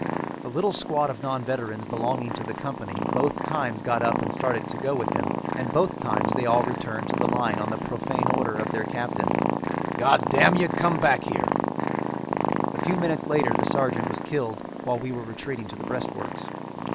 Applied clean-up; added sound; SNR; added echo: none; Purr; 0 dB; none.